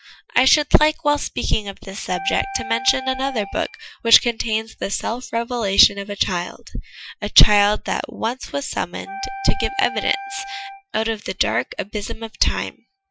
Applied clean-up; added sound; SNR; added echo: classical method Wiener filter.